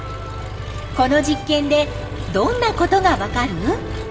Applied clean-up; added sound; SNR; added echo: none; Engine; 8 dB; reverberation time 1.8 s.